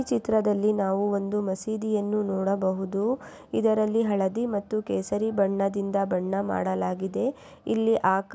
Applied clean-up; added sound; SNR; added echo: none; none; none; none.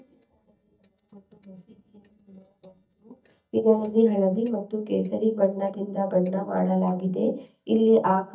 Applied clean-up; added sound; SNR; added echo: neural mask model DeepFilterNet 3.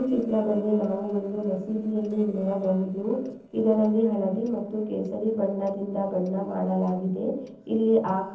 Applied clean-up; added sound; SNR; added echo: neural separator model SepFormer DNS4.